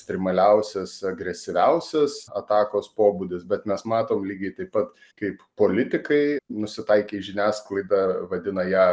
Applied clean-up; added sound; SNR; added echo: none; none; none; none.